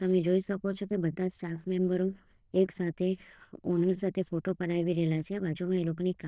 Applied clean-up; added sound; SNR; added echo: neural diffusion model UNIVERSE++.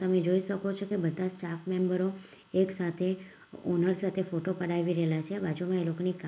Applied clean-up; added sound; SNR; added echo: none; none; none; none.